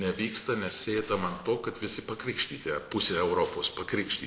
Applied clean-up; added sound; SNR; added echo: neural separator model SepFormer DNS4.